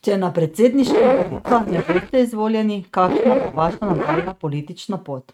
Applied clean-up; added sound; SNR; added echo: neural mask model RNNoise.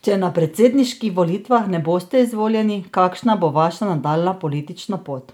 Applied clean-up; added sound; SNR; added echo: none; none; none; none.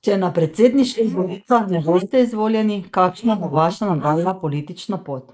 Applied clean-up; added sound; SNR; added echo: neural mask model Resemble Enhance denoiser.